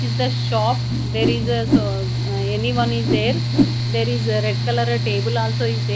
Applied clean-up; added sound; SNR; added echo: none; Whoosh, swoosh, swish + Mechanical fan; -4 dB; none.